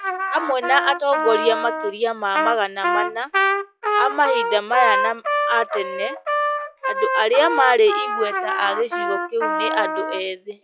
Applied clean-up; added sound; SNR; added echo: classical method log-MMSE.